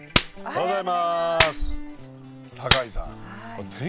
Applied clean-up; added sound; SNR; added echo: none; Clapping; 0 dB; none.